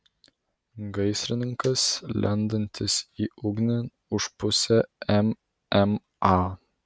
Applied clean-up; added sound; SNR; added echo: none; none; none; none.